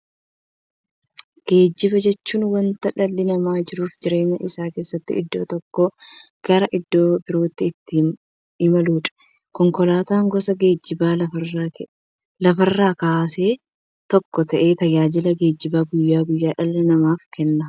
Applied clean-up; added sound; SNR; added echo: none; none; none; none.